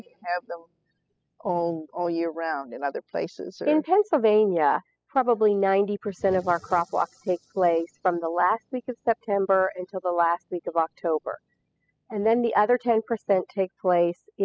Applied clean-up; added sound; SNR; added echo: classical method spectral subtraction.